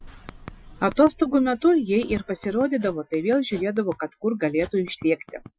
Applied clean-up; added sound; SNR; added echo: classical method Wiener filter.